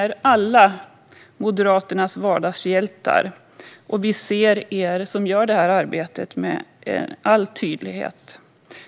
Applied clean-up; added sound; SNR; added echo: none; none; none; none.